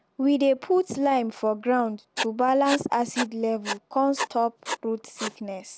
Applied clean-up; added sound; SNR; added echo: none; Writing; 9 dB; none.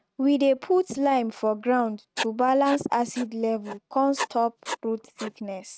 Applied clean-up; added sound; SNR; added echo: neural mask model RNNoise.